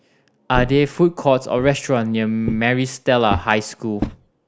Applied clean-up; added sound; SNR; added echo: none; Walk, footsteps; 11 dB; none.